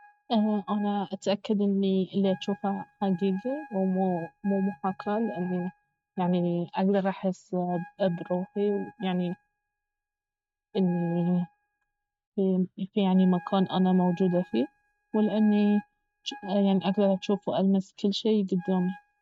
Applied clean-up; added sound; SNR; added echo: neural mask model RNNoise.